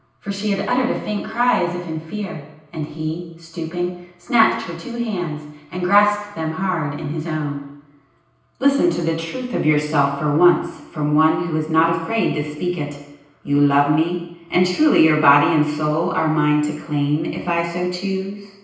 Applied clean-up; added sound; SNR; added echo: none; none; none; reverberation time 0.9 s.